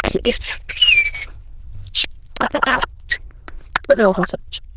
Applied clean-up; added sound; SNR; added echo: neural diffusion model UNIVERSE++.